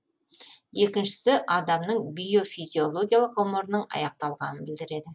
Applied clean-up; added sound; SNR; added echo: none; none; none; none.